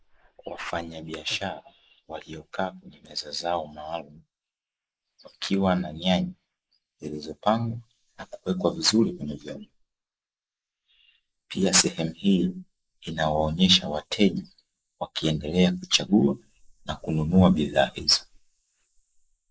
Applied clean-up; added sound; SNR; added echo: neural mask model Resemble Enhance denoiser.